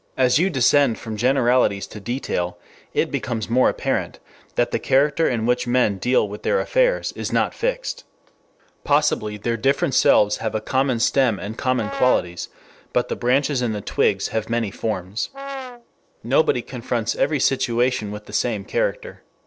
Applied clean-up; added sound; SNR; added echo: none; Brass instrument; 10 dB; none.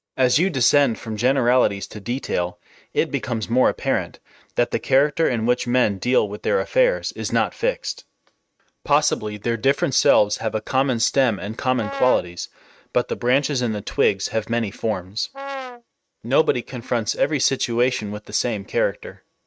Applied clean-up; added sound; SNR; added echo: neural mask model RNNoise.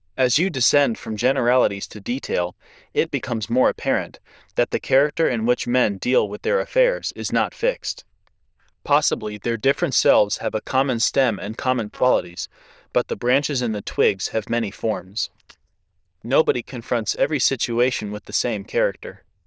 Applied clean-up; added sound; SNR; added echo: neural diffusion model UNIVERSE++.